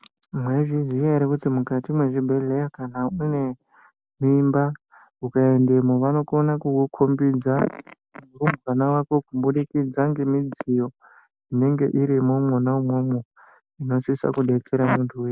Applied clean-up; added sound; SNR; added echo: none; none; none; none.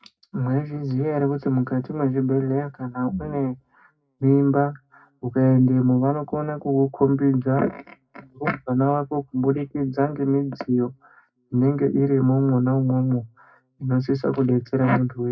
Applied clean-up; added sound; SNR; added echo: none; none; none; reverberation time 0.2 s.